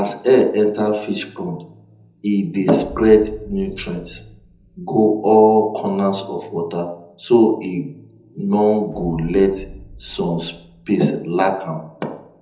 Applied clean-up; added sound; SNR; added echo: none; Boom; 20 dB; reverberation time 0.8 s.